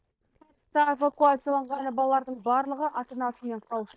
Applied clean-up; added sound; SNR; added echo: neural mask model DeepFilterNet 3.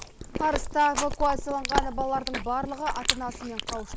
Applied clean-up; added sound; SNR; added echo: none; Chewing, mastication; 3 dB; none.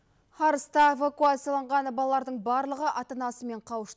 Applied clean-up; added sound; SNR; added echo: none; none; none; none.